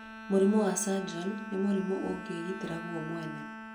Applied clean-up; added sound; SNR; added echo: none; Bowed string instrument; 11 dB; none.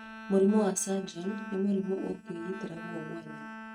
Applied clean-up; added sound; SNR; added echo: neural mask model RNNoise.